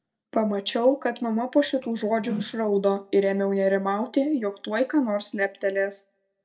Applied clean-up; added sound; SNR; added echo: neural mask model DeepFilterNet 3.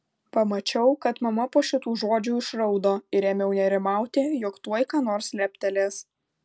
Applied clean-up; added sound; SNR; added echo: none; none; none; none.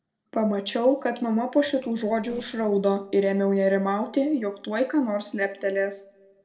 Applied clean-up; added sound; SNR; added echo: neural separator model SepFormer DNS4.